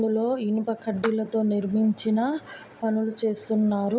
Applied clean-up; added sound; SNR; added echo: none; Clapping; 18 dB; none.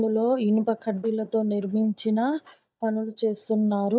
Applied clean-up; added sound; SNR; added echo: neural mask model DeepFilterNet 3.